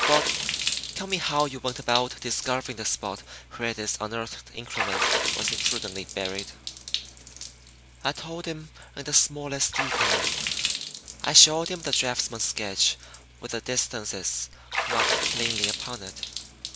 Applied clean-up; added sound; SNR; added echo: none; Water / Splash, splatter; 3 dB; none.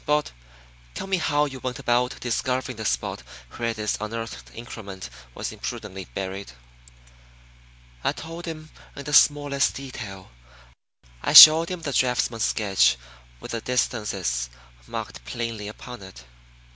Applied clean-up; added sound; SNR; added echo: none; none; none; none.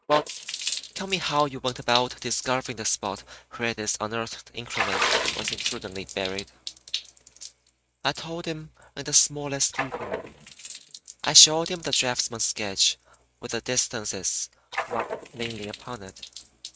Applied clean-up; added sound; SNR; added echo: neural mask model RNNoise.